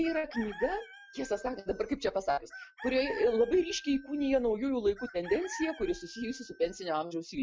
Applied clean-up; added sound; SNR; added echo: classical method Wiener filter.